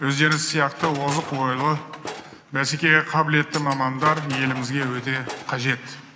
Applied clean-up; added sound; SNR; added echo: none; Tools; 12 dB; none.